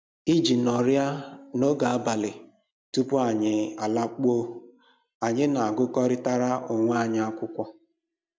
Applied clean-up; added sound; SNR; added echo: none; none; none; none.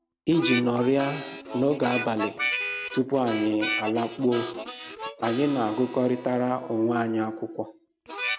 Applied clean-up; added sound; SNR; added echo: none; Harmonica; 8 dB; none.